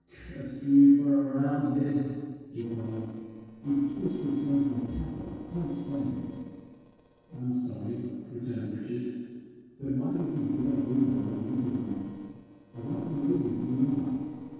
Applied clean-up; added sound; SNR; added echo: neural separator model SepFormer DNS4.